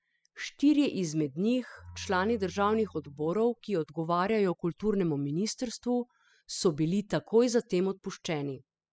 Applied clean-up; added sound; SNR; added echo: classical method spectral subtraction.